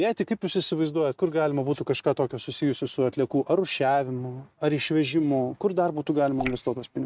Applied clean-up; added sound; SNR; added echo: neural mask model RNNoise.